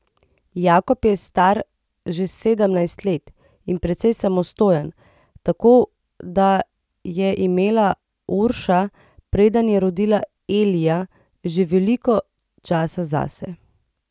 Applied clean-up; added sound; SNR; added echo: none; none; none; none.